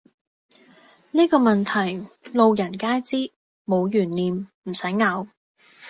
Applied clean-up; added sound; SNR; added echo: none; none; none; none.